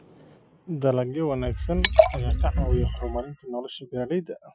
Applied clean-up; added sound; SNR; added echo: classical method Wiener filter.